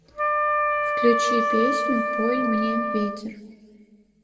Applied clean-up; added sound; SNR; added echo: none; Wind instrument, woodwind instrument; -3 dB; reverberation time 1.6 s.